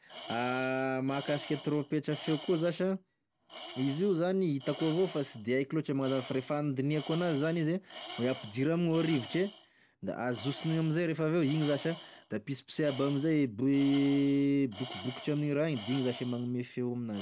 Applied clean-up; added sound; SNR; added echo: none; Tools; 16 dB; none.